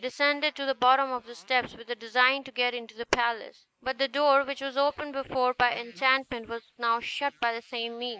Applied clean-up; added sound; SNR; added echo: neural mask model Resemble Enhance denoiser.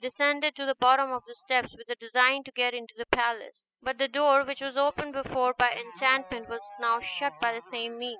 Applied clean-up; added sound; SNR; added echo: classical method spectral subtraction.